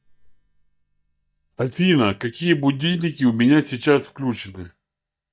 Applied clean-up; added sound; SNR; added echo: neural mask model DeepFilterNet 3.